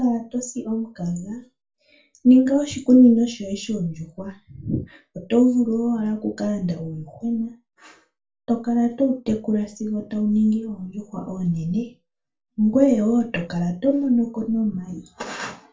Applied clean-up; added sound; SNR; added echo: none; none; none; reverberation time 0.2 s.